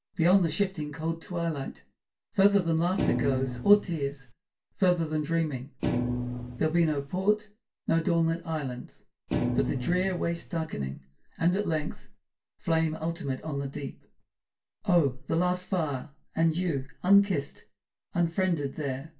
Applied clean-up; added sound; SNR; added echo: none; Thump, thud; 3 dB; reverberation time 0.2 s.